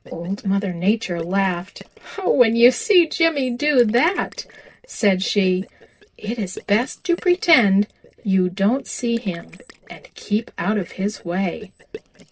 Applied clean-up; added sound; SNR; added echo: neural separator model SepFormer DNS4.